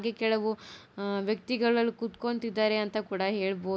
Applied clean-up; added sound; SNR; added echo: none; none; none; none.